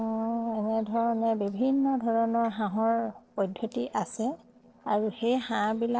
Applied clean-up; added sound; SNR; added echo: neural separator model SepFormer DNS4.